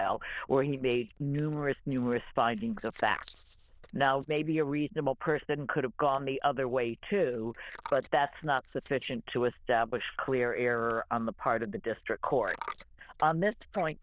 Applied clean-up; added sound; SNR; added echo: neural diffusion model UNIVERSE++.